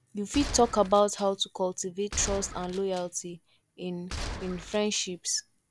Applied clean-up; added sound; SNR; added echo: none; Gunshot, gunfire; 11 dB; none.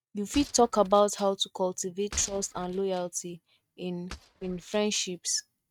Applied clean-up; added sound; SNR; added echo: neural mask model RNNoise.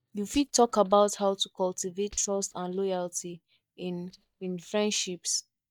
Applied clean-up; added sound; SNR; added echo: neural mask model DeepFilterNet 3.